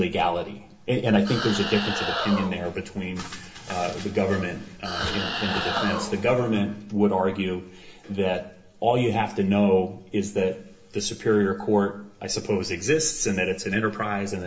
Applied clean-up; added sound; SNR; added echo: none; Animal; 5 dB; reverberation time 0.6 s.